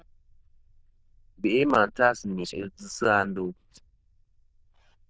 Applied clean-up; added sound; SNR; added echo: neural diffusion model UNIVERSE++.